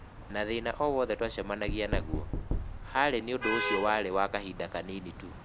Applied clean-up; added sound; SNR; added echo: none; Traffic noise, roadway noise / Vehicle horn, car horn, honking + Knock; 5 dB; none.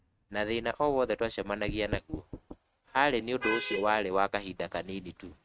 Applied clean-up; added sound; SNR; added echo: neural mask model RNNoise.